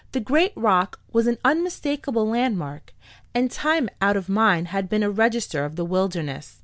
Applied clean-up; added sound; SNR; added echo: none; none; none; none.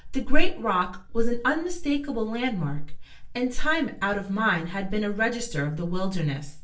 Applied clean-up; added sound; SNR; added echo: none; none; none; reverberation time 0.3 s.